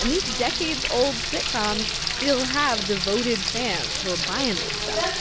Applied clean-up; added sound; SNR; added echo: none; Frying (food); 0 dB; none.